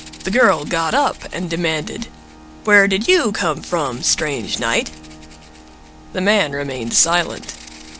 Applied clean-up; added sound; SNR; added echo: none; Rattle (instrument) + Organ; 20 dB; none.